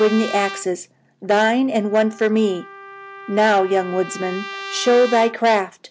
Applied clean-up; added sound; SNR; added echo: none; Trumpet; 15 dB; none.